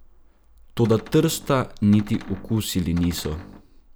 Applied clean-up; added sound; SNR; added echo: none; Cupboard open or close; 19 dB; none.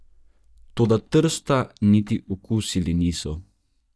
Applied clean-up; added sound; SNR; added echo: neural mask model DeepFilterNet 3.